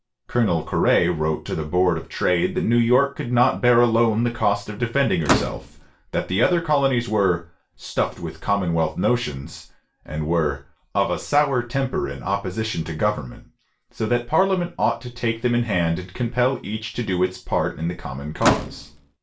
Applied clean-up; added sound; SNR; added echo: none; Slam / Microwave oven; 2 dB; reverberation time 0.3 s.